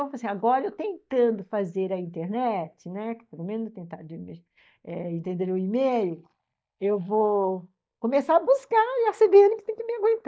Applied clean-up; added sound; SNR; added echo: neural mask model DeepFilterNet 3.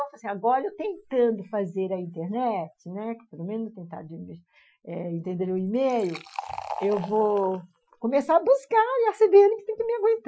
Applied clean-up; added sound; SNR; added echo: classical method Wiener filter.